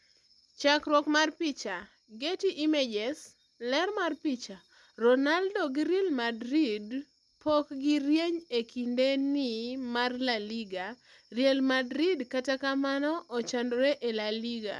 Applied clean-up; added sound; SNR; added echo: none; none; none; none.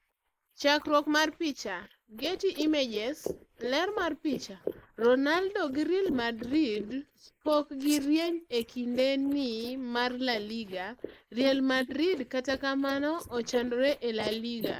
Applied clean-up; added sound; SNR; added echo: neural mask model Resemble Enhance denoiser.